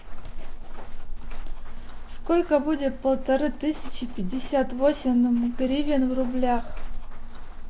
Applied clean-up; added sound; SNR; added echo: none; Walk, footsteps; 3 dB; none.